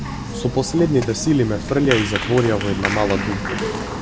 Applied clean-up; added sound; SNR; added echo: none; Applause; 5 dB; none.